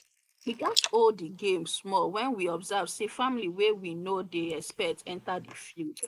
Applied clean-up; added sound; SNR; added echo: neural mask model Resemble Enhance denoiser.